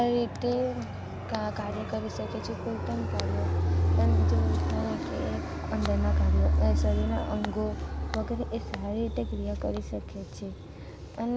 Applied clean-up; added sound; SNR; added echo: none; Fixed-wing aircraft, airplane; -3 dB; none.